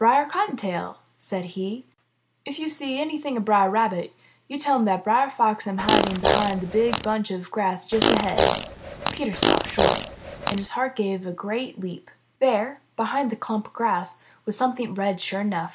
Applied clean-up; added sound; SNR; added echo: none; Fart; -1 dB; none.